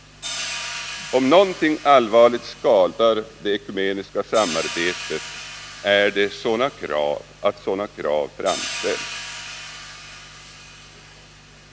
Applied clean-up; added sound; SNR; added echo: none; Hi-hat; 13 dB; none.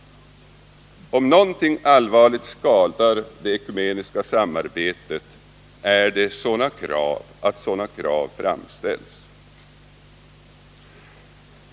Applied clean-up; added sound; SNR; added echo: none; none; none; none.